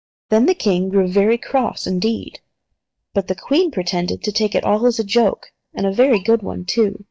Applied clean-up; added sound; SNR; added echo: neural mask model DeepFilterNet 3.